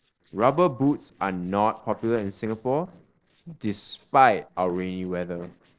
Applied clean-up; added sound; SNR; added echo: neural separator model SepFormer DNS4.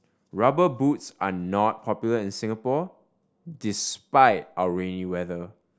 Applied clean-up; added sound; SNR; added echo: none; none; none; none.